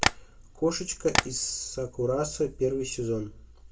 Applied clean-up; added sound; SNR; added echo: none; Tap; 2 dB; reverberation time 0.2 s.